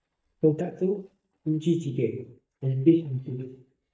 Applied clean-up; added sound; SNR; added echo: neural mask model DeepFilterNet 3.